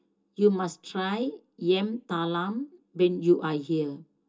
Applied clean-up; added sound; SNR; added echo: none; none; none; reverberation time 0.2 s.